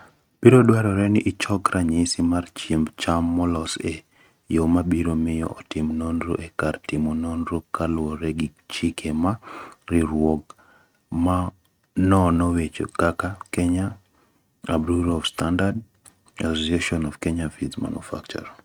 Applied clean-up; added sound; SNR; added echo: neural mask model RNNoise.